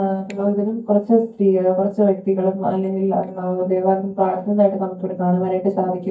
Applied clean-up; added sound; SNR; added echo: neural mask model DeepFilterNet 3.